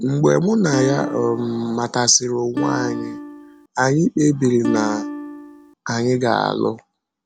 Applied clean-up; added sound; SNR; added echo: none; Acoustic guitar; 6 dB; none.